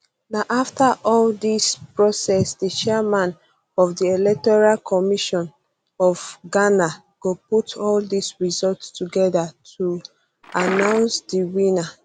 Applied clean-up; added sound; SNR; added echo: none; Liquid; 5 dB; none.